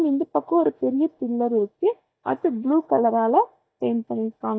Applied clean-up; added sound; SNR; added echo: neural mask model DeepFilterNet 3.